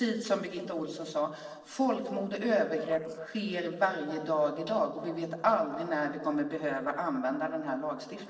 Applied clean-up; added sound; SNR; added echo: neural separator model SepFormer DNS4.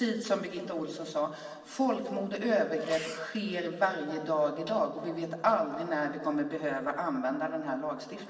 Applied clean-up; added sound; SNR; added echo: none; Sneeze; 17 dB; reverberation time 2.3 s.